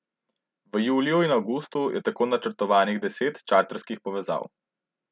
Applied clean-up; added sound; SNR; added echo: none; none; none; none.